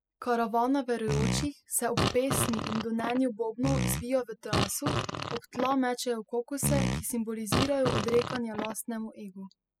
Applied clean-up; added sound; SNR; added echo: classical method spectral subtraction.